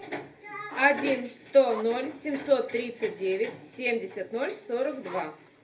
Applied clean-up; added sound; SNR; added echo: none; Zipper (clothing); 15 dB; reverberation time 0.3 s.